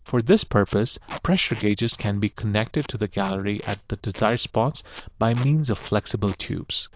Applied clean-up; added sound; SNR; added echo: neural diffusion model UNIVERSE++.